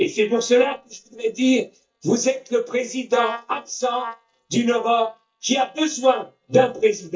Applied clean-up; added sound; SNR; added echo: neural mask model DeepFilterNet 3.